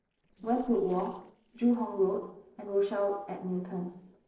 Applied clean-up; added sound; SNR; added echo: neural separator model SepFormer DNS4.